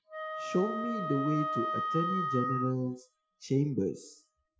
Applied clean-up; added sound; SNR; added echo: classical method Wiener filter.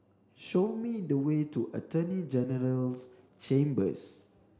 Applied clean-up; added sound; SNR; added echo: none; none; none; none.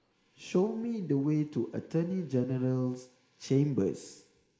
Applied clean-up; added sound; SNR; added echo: neural mask model Resemble Enhance denoiser.